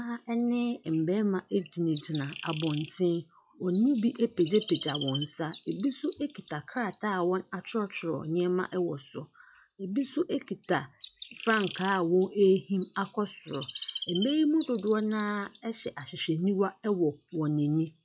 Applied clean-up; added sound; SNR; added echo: classical method log-MMSE.